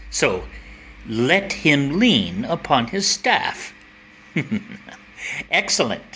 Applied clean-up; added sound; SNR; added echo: none; none; none; none.